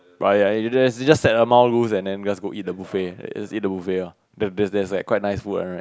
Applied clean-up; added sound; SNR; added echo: none; none; none; none.